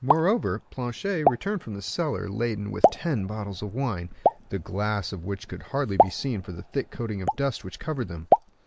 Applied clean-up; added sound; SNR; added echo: neural mask model Resemble Enhance denoiser.